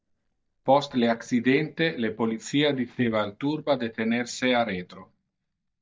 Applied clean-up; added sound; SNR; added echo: neural mask model DeepFilterNet 3.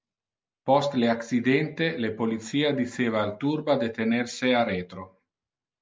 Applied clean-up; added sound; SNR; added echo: none; none; none; none.